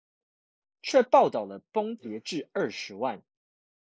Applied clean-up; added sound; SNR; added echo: neural mask model Resemble Enhance denoiser.